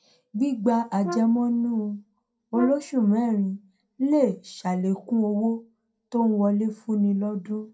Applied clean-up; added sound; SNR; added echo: none; Brass instrument; 13 dB; reverberation time 0.2 s.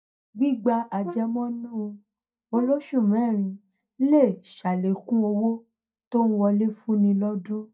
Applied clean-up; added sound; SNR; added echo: neural mask model DeepFilterNet 3.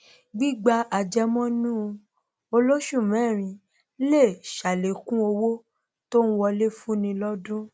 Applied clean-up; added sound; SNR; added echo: none; none; none; none.